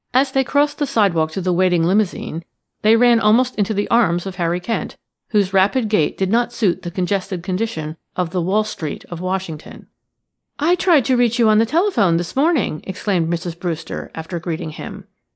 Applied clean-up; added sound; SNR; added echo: neural mask model Resemble Enhance denoiser.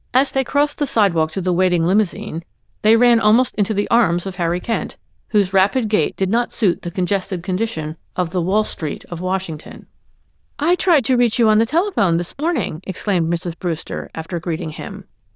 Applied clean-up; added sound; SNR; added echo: neural diffusion model UNIVERSE++.